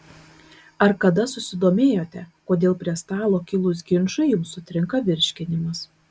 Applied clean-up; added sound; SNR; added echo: none; none; none; none.